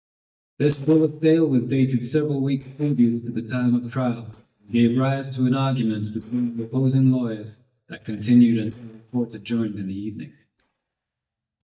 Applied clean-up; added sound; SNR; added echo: neural mask model DeepFilterNet 3.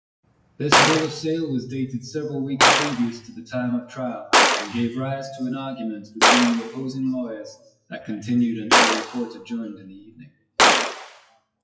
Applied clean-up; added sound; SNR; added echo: classical method WPE with log-MMSE.